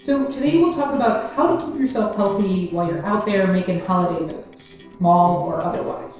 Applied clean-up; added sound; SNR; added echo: neural separator model SepFormer DNS4.